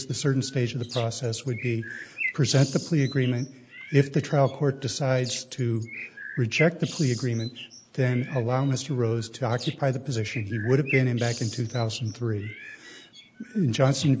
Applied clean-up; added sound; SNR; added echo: none; Bird; 14 dB; none.